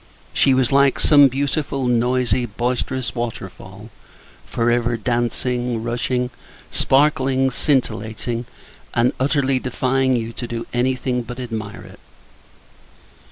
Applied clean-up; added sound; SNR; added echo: neural mask model Resemble Enhance denoiser.